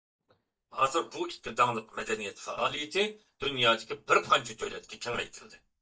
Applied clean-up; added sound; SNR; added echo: neural mask model DeepFilterNet 3.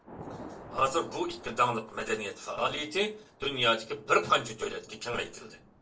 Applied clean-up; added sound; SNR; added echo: none; Thunder / Rain; 18 dB; reverberation time 0.2 s.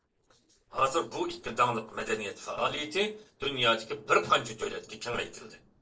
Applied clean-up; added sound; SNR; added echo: neural separator model SepFormer DNS4.